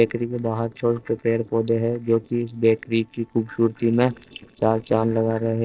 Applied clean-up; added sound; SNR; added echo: neural separator model SepFormer DNS4.